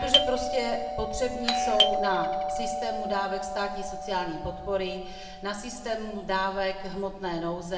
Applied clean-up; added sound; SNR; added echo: none; Doorbell; 0 dB; reverberation time 1.1 s.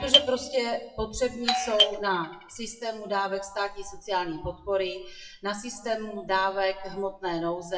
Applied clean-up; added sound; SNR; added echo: classical method WPE with log-MMSE.